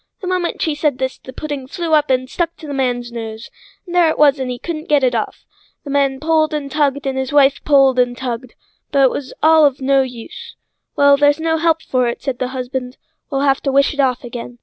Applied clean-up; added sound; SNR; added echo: none; none; none; none.